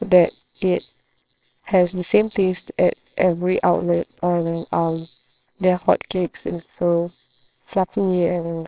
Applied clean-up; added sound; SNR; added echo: neural separator model SepFormer WHAMR!.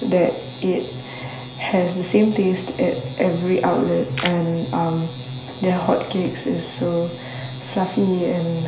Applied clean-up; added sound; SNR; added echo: none; Camera; 13 dB; reverberation time 0.5 s.